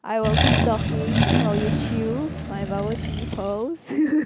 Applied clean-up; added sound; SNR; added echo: none; Accelerating, revving, vroom; -3 dB; none.